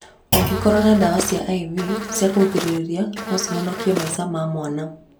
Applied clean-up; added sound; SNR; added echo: none; Buzz + Thump, thud; 6 dB; none.